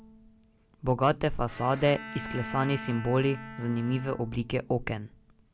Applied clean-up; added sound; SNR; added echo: none; Bowed string instrument; 14 dB; none.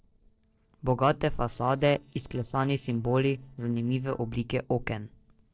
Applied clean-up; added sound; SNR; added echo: neural separator model SepFormer DNS4.